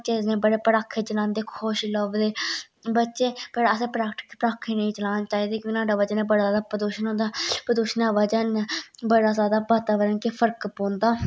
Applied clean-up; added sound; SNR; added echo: none; none; none; none.